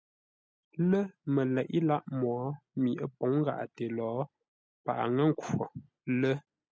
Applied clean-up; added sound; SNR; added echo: none; none; none; none.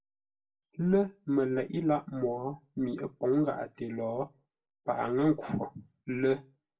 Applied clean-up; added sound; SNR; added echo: none; none; none; reverberation time 0.2 s.